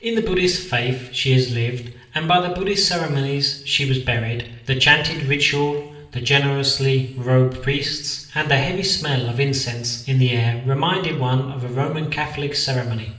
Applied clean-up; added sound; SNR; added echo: none; none; none; reverberation time 0.8 s.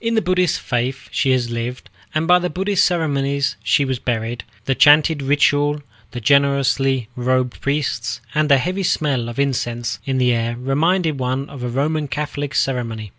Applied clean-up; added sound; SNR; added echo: none; none; none; none.